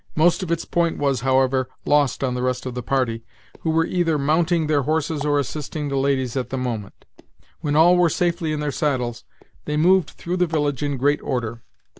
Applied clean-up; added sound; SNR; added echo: none; Walk, footsteps; 16 dB; none.